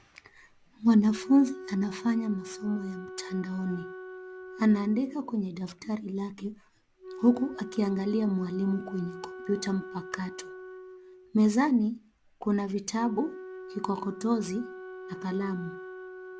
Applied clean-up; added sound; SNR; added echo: none; Wind instrument, woodwind instrument; 14 dB; none.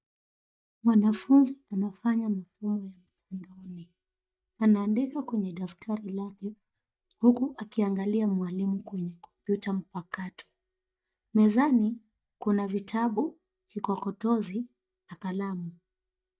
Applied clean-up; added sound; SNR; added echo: neural mask model DeepFilterNet 3.